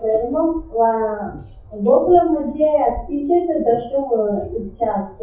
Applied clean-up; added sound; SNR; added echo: classical method WPE with log-MMSE.